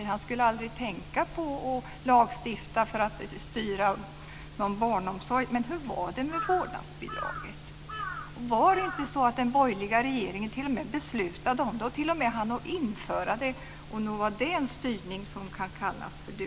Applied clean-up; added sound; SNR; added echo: none; Bird vocalization, bird call, bird song / Crow; 10 dB; none.